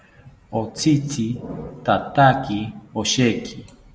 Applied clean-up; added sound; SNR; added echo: none; none; none; none.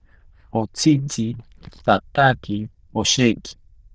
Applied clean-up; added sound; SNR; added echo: neural diffusion model UNIVERSE++.